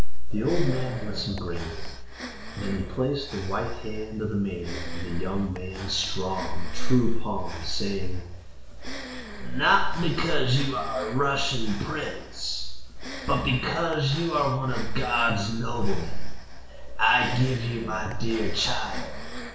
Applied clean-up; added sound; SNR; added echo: none; Breathing; 17 dB; reverberation time 0.7 s.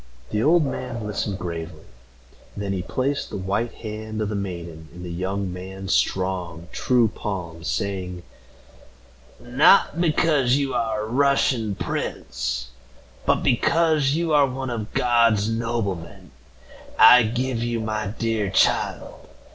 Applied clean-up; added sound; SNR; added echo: none; none; none; none.